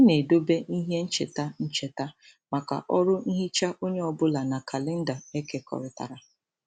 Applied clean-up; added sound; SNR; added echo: none; none; none; none.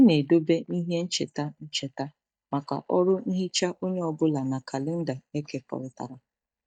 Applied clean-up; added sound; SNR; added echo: neural mask model DeepFilterNet 3.